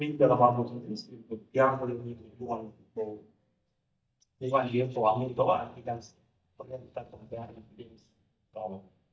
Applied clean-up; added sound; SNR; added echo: neural mask model DeepFilterNet 3.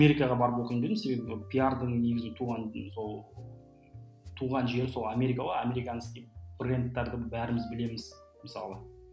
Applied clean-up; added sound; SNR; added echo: none; none; none; none.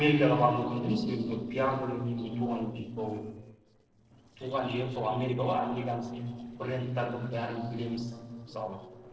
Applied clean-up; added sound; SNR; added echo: neural separator model SepFormer DNS4.